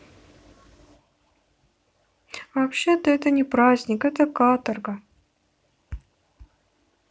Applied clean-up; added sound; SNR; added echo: none; none; none; none.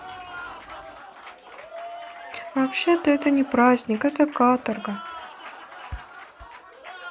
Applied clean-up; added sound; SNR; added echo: none; Applause; 14 dB; none.